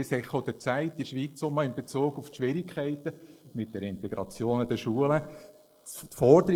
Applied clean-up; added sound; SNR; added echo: neural mask model Resemble Enhance denoiser.